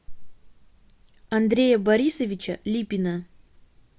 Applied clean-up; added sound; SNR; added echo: none; none; none; none.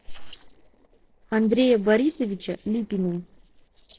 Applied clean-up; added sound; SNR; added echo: neural separator model SepFormer DNS4.